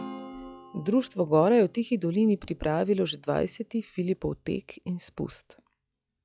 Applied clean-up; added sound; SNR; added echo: classical method log-MMSE.